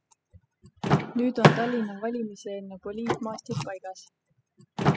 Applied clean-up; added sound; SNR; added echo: classical method spectral subtraction.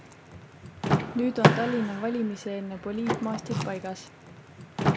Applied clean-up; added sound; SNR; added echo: none; Door / Car; -3 dB; none.